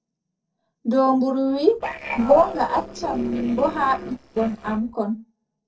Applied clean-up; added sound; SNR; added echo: neural separator model SepFormer DNS4.